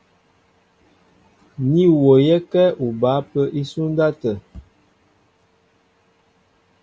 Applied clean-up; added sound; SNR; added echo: none; none; none; none.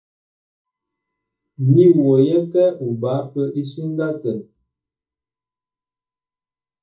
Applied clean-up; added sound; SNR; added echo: neural mask model DeepFilterNet 3.